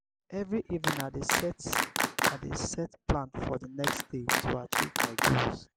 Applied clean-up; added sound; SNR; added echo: none; Clapping; -2 dB; none.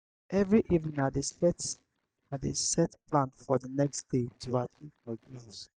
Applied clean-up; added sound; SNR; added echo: neural mask model DeepFilterNet 3.